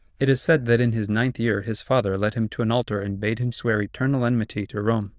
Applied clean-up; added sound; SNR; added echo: neural diffusion model UNIVERSE++.